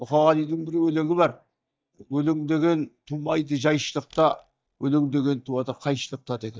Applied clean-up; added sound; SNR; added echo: neural mask model DeepFilterNet 3.